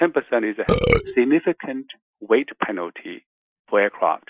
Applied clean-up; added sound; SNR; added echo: classical method Wiener filter.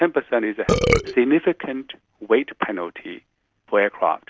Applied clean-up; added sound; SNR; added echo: none; Burping, eructation; -4 dB; none.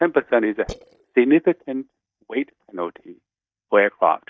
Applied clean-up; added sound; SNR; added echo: neural mask model DeepFilterNet 3.